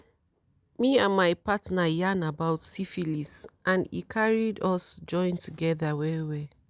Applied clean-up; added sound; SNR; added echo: none; none; none; none.